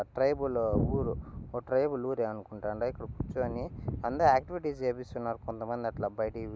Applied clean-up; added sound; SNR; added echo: none; none; none; none.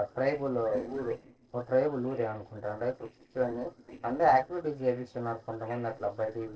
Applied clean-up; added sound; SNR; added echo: neural separator model SepFormer DNS4.